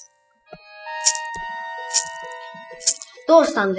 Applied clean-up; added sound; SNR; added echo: classical method spectral subtraction.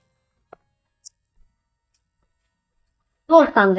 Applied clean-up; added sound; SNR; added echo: neural mask model DeepFilterNet 3.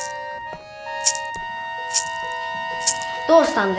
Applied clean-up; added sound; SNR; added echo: none; Rattle (instrument) + Trumpet; 3 dB; none.